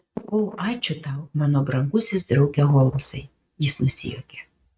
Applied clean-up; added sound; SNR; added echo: neural mask model RNNoise.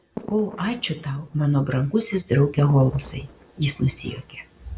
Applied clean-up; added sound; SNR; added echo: none; Fireworks; 19 dB; none.